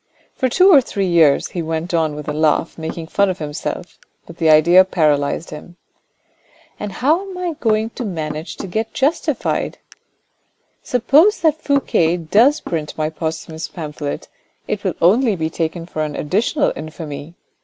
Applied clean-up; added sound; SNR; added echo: none; Knock / Wood; 17 dB; none.